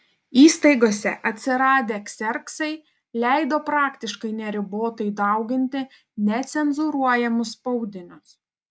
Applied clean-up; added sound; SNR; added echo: none; none; none; none.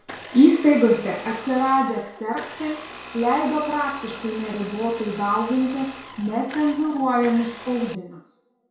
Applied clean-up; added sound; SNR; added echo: none; Domestic sounds, home sounds; 16 dB; reverberation time 0.6 s.